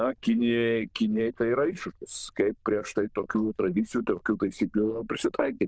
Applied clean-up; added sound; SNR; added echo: neural diffusion model UNIVERSE++.